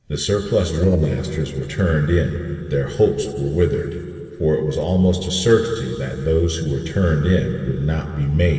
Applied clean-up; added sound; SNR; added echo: neural separator model SepFormer DNS4.